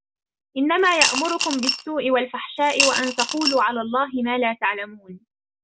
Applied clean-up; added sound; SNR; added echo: none; Coin (dropping) / Glass; 1 dB; none.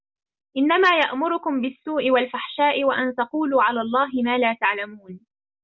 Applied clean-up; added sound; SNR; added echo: none; none; none; none.